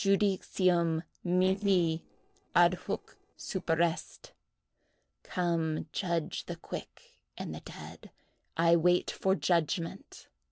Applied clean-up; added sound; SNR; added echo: neural separator model SepFormer DNS4.